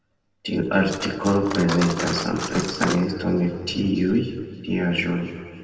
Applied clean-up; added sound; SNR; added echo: none; Cutlery, silverware; 12 dB; reverberation time 2.1 s.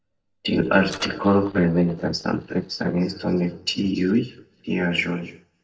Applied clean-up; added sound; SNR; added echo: neural mask model DeepFilterNet 3.